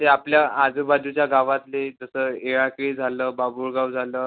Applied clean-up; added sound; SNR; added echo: none; none; none; none.